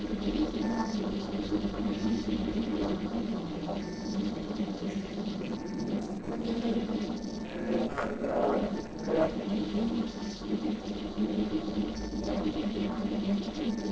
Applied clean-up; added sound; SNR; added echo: neural separator model SepFormer DNS4.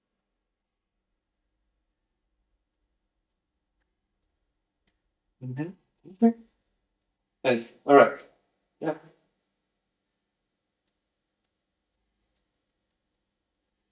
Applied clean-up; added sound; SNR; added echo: neural mask model DeepFilterNet 3.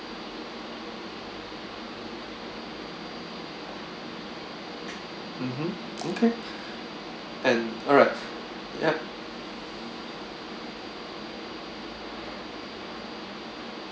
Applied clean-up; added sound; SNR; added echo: none; none; none; none.